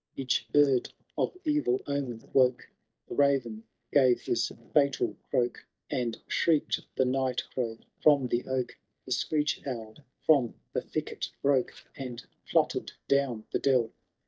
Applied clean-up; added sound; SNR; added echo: neural mask model DeepFilterNet 3.